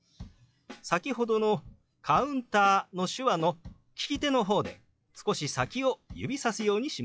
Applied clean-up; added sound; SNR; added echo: classical method log-MMSE.